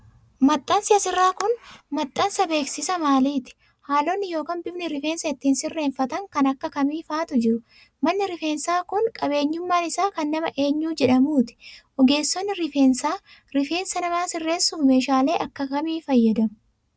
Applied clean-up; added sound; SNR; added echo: none; none; none; none.